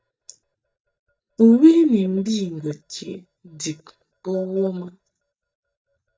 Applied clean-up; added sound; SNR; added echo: neural mask model DeepFilterNet 3.